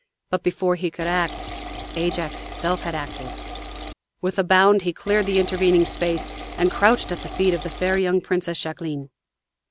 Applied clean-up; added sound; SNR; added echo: none; Liquid; 9 dB; none.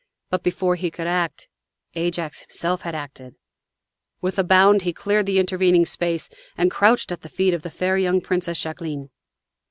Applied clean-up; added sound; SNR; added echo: none; none; none; none.